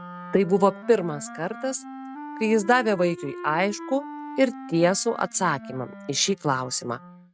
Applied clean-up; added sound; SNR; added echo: neural mask model RNNoise.